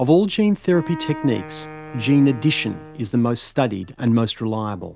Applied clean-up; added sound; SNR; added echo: none; Wind instrument, woodwind instrument; 16 dB; none.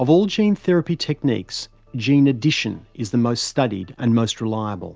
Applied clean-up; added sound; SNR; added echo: none; none; none; none.